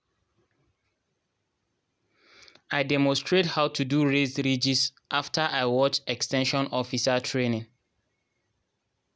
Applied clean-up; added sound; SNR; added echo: none; none; none; none.